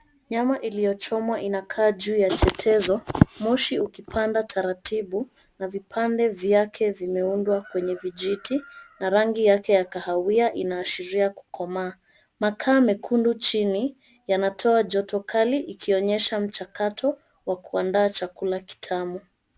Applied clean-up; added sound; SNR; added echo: none; none; none; none.